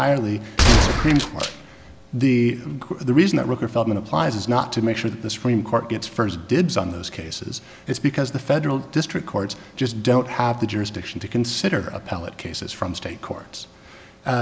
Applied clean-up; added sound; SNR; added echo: none; Gunshot, gunfire; -3 dB; none.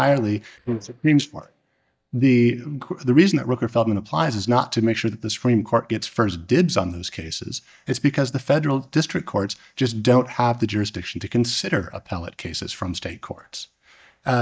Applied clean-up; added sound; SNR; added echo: neural mask model DeepFilterNet 3.